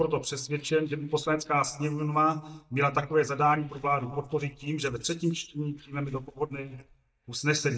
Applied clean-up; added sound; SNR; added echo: neural mask model DeepFilterNet 3.